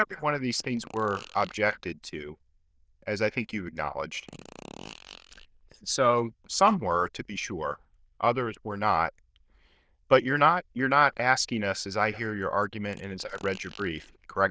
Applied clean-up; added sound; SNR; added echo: neural diffusion model UNIVERSE++.